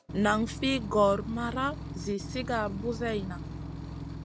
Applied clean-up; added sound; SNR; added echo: none; Engine / Truck / Car; 8 dB; none.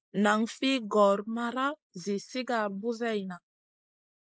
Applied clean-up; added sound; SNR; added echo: neural mask model Resemble Enhance denoiser.